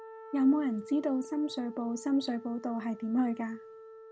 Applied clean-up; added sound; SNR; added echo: none; Wind instrument, woodwind instrument; 16 dB; none.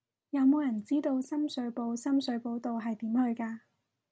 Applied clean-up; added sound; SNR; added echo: none; none; none; none.